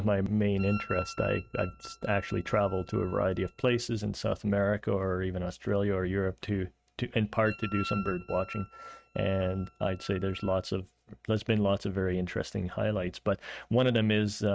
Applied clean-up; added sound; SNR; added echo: neural mask model RNNoise.